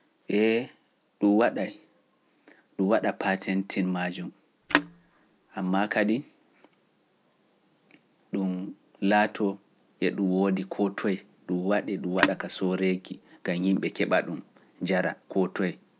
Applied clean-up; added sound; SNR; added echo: none; Telephone; 3 dB; none.